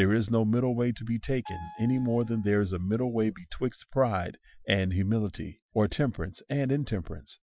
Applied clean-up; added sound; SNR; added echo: classical method Wiener filter.